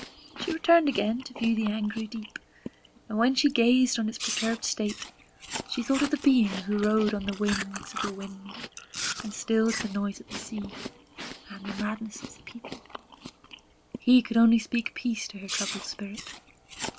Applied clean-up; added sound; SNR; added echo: none; Chewing, mastication; 11 dB; none.